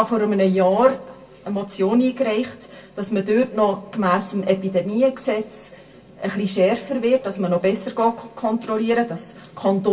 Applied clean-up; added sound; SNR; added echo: none; none; none; reverberation time 0.2 s.